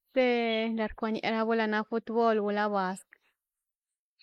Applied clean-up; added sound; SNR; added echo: neural mask model Resemble Enhance denoiser.